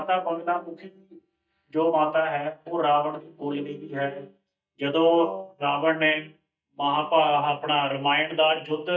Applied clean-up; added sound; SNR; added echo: neural mask model DeepFilterNet 3.